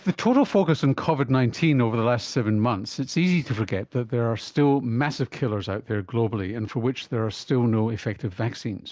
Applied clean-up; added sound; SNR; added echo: none; none; none; none.